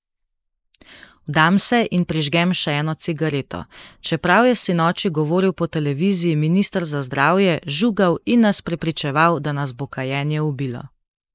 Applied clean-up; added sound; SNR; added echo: neural mask model Resemble Enhance denoiser.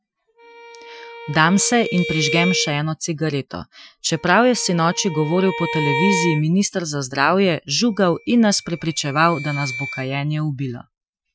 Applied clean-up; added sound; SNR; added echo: classical method Wiener filter.